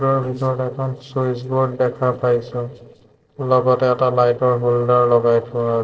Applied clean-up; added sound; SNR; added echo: neural separator model SepFormer DNS4.